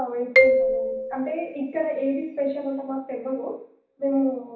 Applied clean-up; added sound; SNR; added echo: none; Marimba, xylophone; -2 dB; reverberation time 0.7 s.